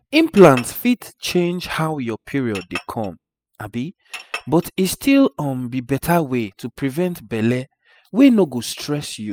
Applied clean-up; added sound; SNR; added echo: classical method spectral subtraction.